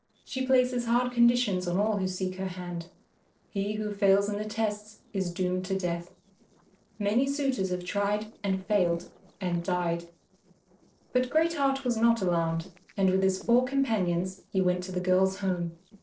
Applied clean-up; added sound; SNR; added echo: neural separator model SepFormer DNS4.